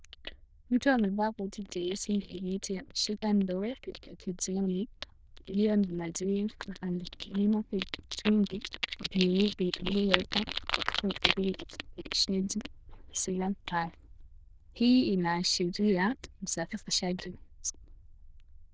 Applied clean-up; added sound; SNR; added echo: neural diffusion model UNIVERSE++.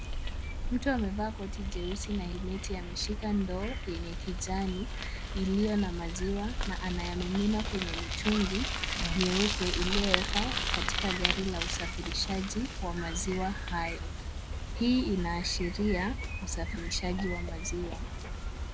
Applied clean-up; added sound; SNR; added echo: none; Bicycle; 1 dB; none.